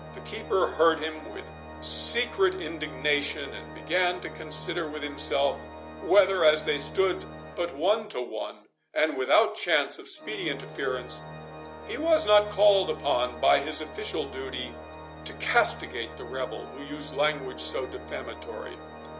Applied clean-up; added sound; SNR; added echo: none; Organ; 14 dB; none.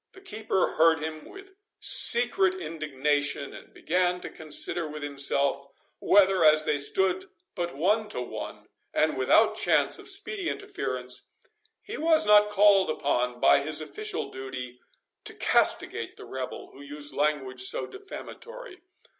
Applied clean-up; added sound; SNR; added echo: none; none; none; none.